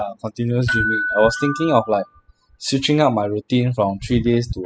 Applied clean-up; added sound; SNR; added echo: classical method spectral subtraction.